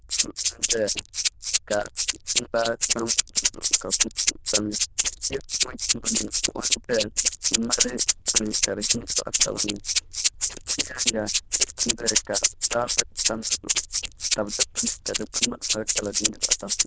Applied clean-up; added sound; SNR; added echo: neural diffusion model UNIVERSE++.